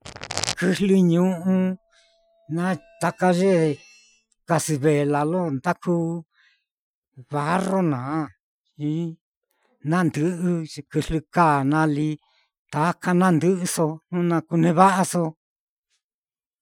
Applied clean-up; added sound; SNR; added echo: classical method Wiener filter.